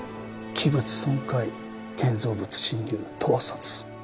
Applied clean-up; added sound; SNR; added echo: none; none; none; none.